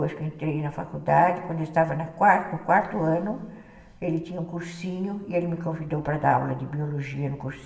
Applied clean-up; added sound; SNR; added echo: none; none; none; reverberation time 1.1 s.